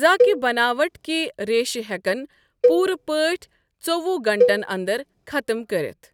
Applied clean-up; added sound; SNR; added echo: none; Cowbell; 2 dB; none.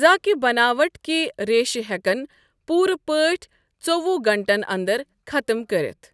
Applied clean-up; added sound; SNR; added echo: none; none; none; none.